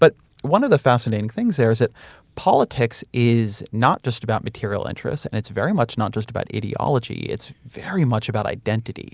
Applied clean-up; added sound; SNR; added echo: none; none; none; none.